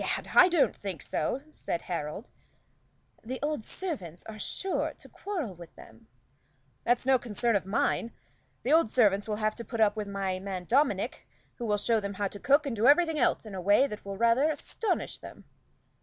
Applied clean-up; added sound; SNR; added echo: none; none; none; none.